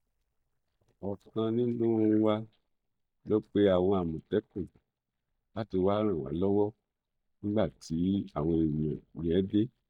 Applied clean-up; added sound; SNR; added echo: neural mask model DeepFilterNet 3.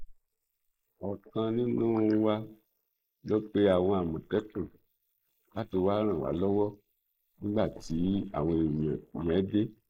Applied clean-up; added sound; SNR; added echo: neural mask model Resemble Enhance denoiser.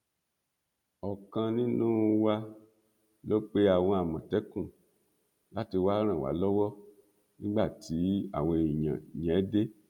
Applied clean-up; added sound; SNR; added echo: none; none; none; none.